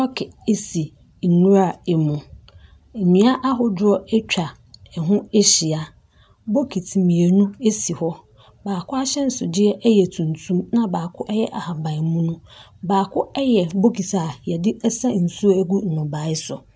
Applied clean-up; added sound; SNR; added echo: none; none; none; none.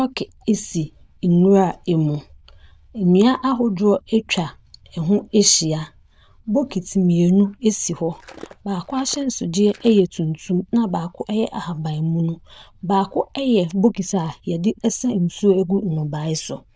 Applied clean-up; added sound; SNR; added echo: neural diffusion model UNIVERSE++.